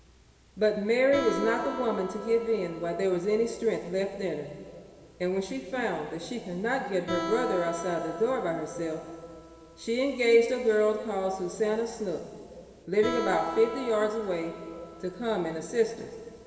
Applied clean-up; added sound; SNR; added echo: none; Guitar; 12 dB; reverberation time 2.5 s.